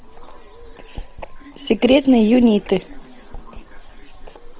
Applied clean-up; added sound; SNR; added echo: none; Writing; 15 dB; none.